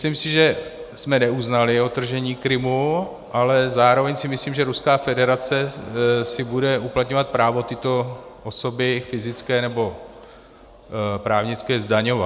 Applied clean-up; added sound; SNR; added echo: none; none; none; none.